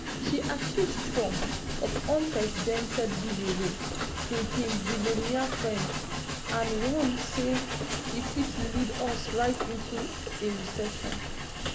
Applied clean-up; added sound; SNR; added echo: none; Train; 1 dB; none.